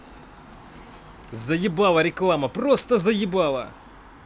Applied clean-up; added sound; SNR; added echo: none; none; none; none.